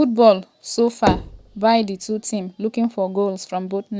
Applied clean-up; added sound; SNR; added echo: none; Knock / Wood; 10 dB; none.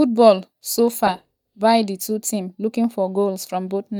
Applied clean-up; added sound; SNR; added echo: neural mask model DeepFilterNet 3.